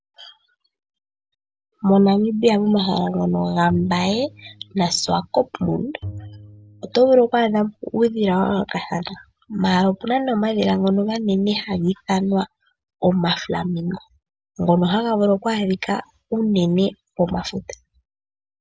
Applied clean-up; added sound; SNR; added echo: none; Bowed string instrument; 18 dB; none.